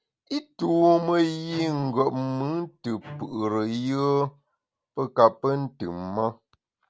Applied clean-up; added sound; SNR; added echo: none; Bowed string instrument; 20 dB; none.